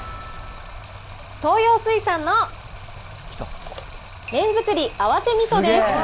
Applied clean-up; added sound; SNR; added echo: none; Stream; 15 dB; none.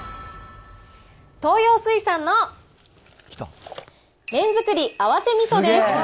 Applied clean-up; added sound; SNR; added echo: none; none; none; none.